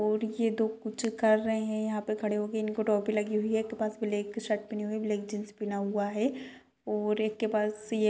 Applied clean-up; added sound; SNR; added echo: none; none; none; none.